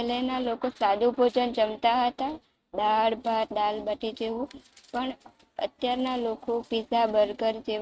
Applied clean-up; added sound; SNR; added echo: neural mask model RNNoise.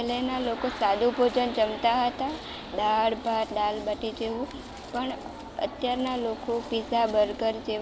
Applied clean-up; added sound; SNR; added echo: none; Wind; 18 dB; none.